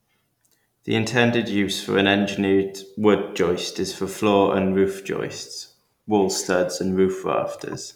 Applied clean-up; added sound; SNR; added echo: none; none; none; none.